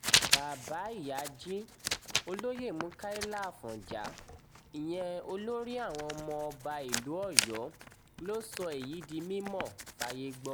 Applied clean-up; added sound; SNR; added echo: none; Writing; -1 dB; none.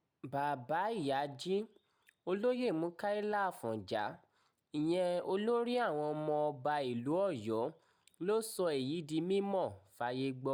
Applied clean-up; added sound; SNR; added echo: none; none; none; none.